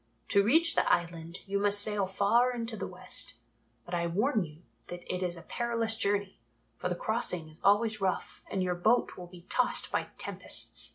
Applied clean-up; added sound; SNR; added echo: none; none; none; none.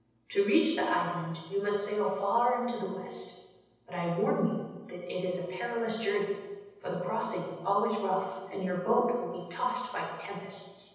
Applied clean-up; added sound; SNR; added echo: none; none; none; reverberation time 1.1 s.